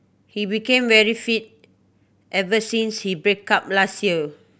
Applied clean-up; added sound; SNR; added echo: none; none; none; none.